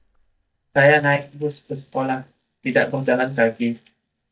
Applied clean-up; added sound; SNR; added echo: neural mask model DeepFilterNet 3.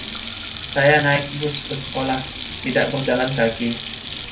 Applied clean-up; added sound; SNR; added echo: none; Sink (filling or washing); 9 dB; reverberation time 0.3 s.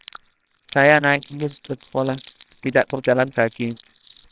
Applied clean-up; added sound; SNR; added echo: neural separator model SepFormer WHAMR!.